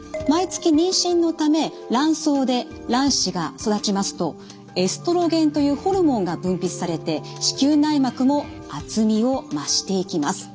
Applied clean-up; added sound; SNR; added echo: none; Guitar; 18 dB; none.